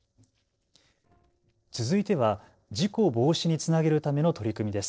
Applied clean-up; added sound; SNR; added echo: neural separator model SepFormer DNS4.